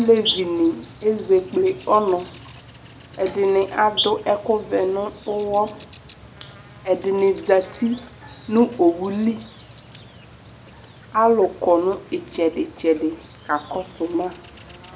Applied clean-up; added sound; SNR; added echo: none; Insect; 15 dB; none.